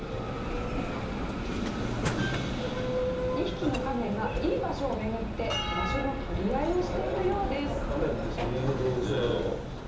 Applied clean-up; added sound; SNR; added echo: none; Bell; 1 dB; reverberation time 1.2 s.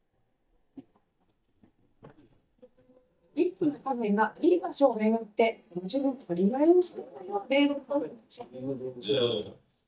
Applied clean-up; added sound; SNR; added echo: neural mask model DeepFilterNet 3.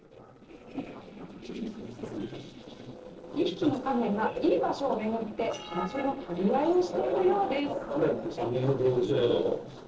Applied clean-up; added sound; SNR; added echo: neural separator model SepFormer DNS4.